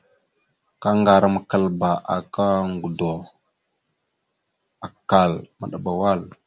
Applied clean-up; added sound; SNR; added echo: none; none; none; none.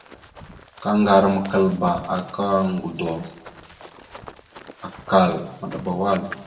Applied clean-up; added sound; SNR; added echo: none; Run; 18 dB; reverberation time 0.7 s.